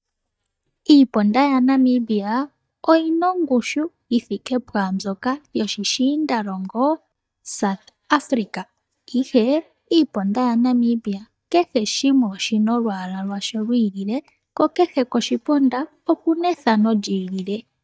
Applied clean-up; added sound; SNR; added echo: neural mask model DeepFilterNet 3.